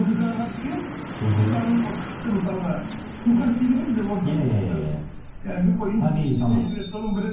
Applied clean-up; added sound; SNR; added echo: none; Truck; 10 dB; reverberation time 0.9 s.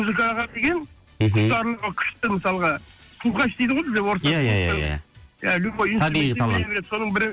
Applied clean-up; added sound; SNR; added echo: none; none; none; none.